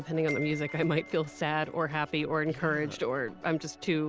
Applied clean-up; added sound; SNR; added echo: none; Glockenspiel; 16 dB; none.